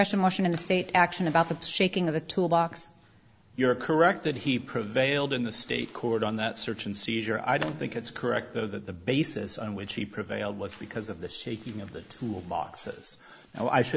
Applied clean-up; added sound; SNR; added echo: none; none; none; none.